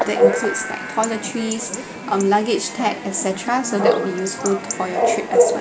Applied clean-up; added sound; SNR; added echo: none; Bark / Chatter / Chirp, tweet / Livestock, farm animals, working animals; 0 dB; none.